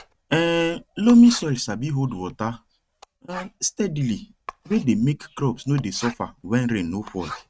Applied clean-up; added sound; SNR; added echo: neural mask model RNNoise.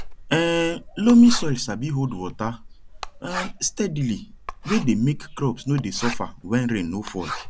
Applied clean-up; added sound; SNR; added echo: none; Writing; 9 dB; none.